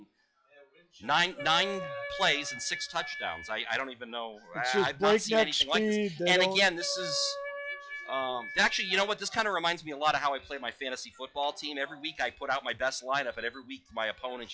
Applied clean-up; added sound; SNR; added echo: classical method log-MMSE.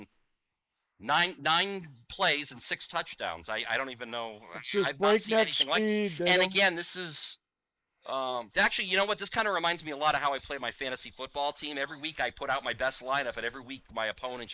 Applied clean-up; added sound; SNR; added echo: neural mask model Resemble Enhance denoiser.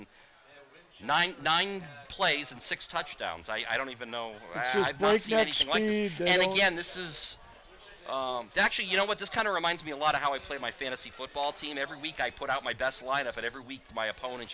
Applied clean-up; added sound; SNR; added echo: none; none; none; none.